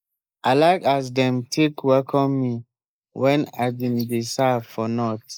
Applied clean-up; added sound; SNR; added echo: neural mask model Resemble Enhance denoiser.